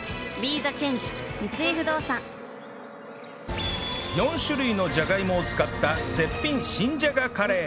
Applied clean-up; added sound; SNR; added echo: none; Bird / Insect; 11 dB; none.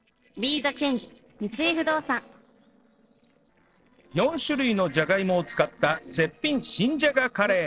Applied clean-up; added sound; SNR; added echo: neural separator model SepFormer DNS4.